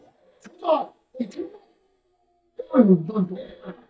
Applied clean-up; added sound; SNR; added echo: neural mask model DeepFilterNet 3.